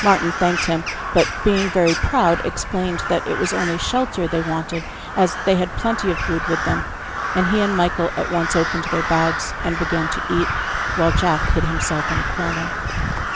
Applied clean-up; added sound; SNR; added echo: none; Crow; 3 dB; none.